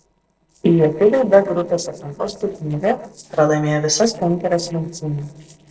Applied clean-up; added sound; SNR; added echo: neural separator model SepFormer DNS4.